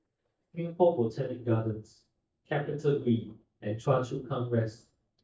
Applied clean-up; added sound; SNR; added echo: neural mask model DeepFilterNet 3.